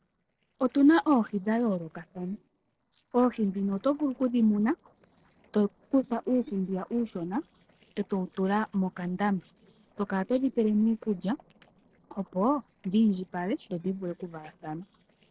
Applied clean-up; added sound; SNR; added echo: neural separator model SepFormer DNS4.